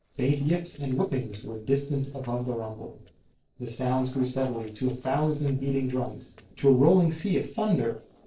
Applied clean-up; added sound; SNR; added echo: neural separator model SepFormer DNS4.